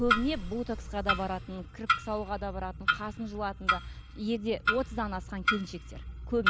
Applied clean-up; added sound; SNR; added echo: none; Clock; -1 dB; none.